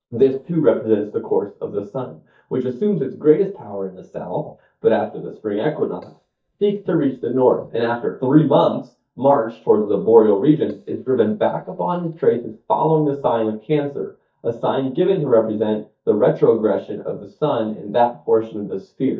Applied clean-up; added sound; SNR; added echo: neural mask model DeepFilterNet 3.